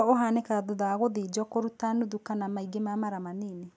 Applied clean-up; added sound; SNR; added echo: none; none; none; none.